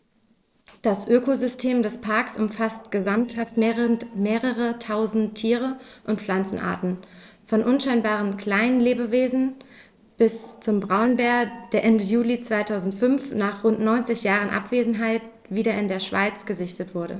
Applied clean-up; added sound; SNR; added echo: neural separator model SepFormer DNS4.